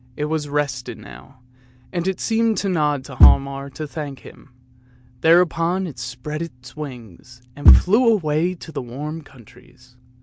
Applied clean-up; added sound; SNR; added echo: none; Bass drum / Thump, thud; 0 dB; none.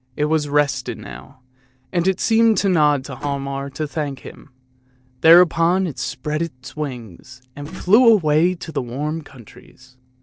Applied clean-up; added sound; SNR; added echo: neural separator model SepFormer DNS4.